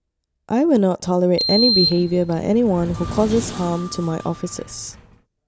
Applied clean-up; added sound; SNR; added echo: none; Sliding door; 6 dB; none.